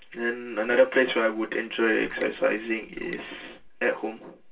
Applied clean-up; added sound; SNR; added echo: none; Raindrop; 20 dB; reverberation time 0.2 s.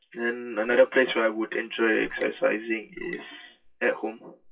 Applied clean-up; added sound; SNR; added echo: classical method WPE with log-MMSE.